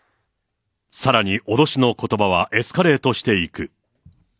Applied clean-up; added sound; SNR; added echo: none; none; none; none.